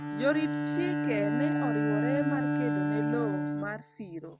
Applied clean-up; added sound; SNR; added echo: neural mask model RNNoise.